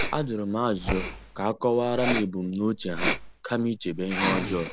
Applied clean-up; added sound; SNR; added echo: none; Respiratory sounds; 4 dB; none.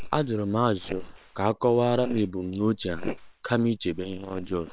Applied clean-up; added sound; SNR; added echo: neural separator model SepFormer WHAM!.